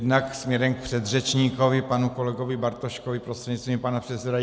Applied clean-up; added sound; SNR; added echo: none; none; none; none.